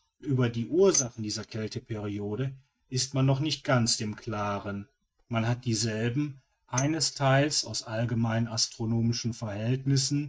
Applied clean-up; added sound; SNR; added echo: neural mask model RNNoise.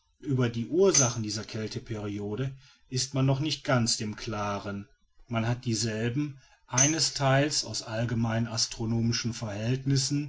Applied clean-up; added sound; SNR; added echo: none; Tambourine; 5 dB; none.